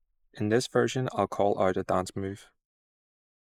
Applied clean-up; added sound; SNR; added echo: neural mask model Resemble Enhance denoiser.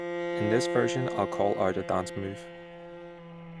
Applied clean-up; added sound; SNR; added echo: none; Bowed string instrument; 3 dB; none.